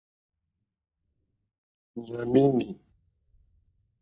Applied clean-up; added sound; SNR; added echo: neural mask model DeepFilterNet 3.